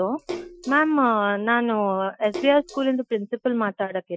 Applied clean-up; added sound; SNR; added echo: classical method Wiener filter.